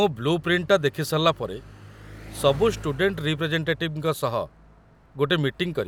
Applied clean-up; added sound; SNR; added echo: none; Bicycle; 18 dB; none.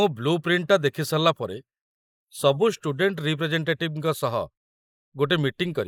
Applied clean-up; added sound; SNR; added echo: neural mask model Resemble Enhance denoiser.